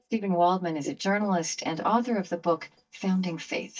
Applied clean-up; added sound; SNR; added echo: neural mask model DeepFilterNet 3.